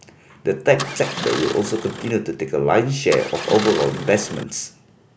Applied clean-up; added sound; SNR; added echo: none; Engine starting; 9 dB; none.